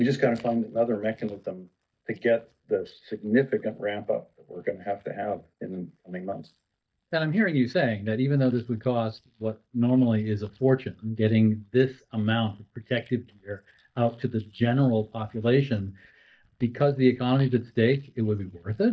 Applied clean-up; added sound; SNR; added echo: neural mask model DeepFilterNet 3.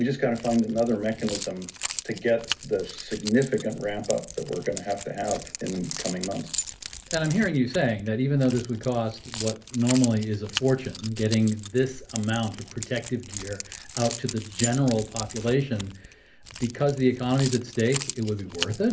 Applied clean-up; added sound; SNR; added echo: none; Keys jangling; 11 dB; reverberation time 0.3 s.